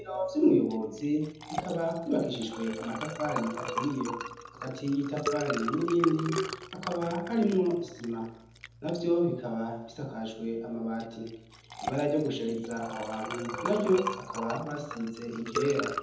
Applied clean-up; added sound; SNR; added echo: none; Liquid; 8 dB; reverberation time 1.0 s.